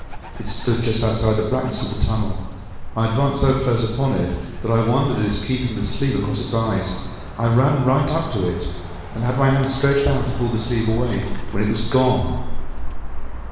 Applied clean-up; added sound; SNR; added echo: none; Bird; 7 dB; reverberation time 1.2 s.